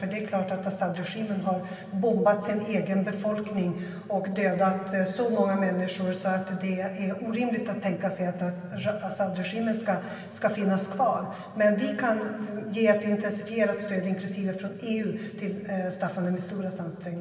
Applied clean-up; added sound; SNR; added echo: none; none; none; reverberation time 2.1 s.